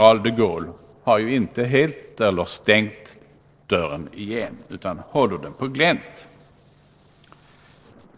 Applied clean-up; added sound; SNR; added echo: neural separator model SepFormer DNS4.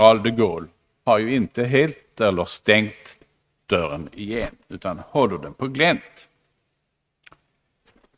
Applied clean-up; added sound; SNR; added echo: neural mask model RNNoise.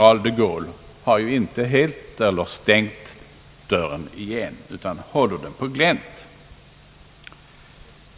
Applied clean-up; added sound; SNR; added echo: none; none; none; none.